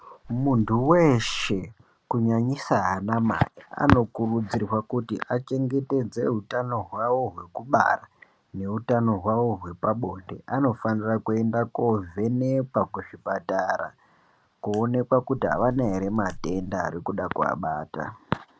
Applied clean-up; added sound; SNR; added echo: none; Wind; 14 dB; none.